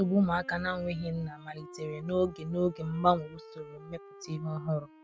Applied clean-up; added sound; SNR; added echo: none; Wind instrument, woodwind instrument; 18 dB; none.